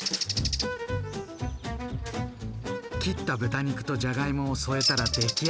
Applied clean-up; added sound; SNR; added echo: none; Bird; 5 dB; none.